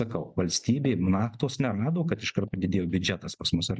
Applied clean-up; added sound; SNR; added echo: neural mask model DeepFilterNet 3.